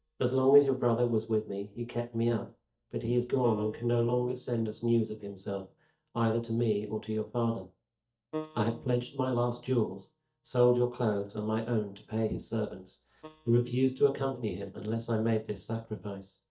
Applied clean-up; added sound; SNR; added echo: neural mask model DeepFilterNet 3.